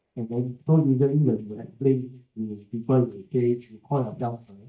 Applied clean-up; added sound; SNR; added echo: neural mask model DeepFilterNet 3.